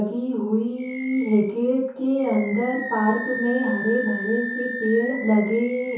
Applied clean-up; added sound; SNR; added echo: none; Animal; 11 dB; reverberation time 0.6 s.